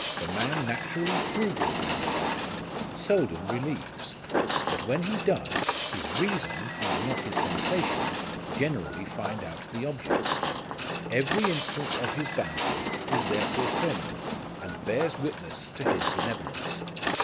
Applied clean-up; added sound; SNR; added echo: none; Walk, footsteps; -3 dB; none.